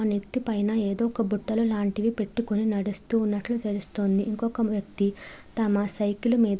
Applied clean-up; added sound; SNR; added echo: none; none; none; none.